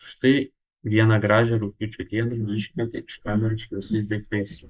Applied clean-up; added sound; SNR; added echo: neural mask model Resemble Enhance denoiser.